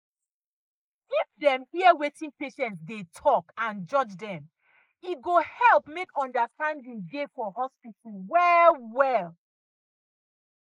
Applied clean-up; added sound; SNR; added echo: neural mask model Resemble Enhance denoiser.